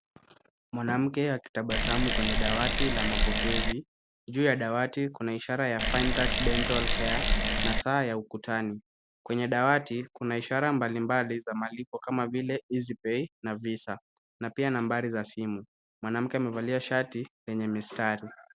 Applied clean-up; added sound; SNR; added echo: none; Bicycle; -4 dB; none.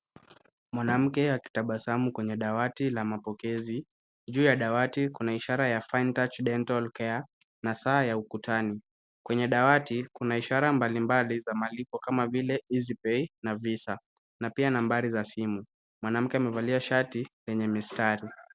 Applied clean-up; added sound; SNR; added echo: none; none; none; none.